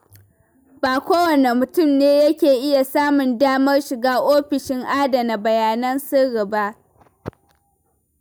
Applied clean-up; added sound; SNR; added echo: none; none; none; none.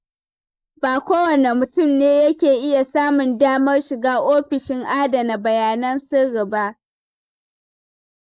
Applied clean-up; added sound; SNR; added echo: neural mask model Resemble Enhance denoiser.